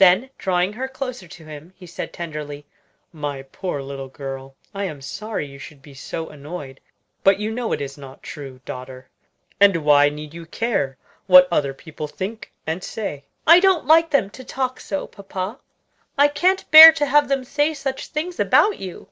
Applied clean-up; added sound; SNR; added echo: none; none; none; none.